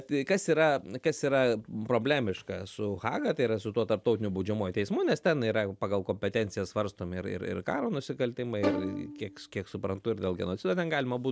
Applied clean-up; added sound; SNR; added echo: none; Bowed string instrument; 8 dB; none.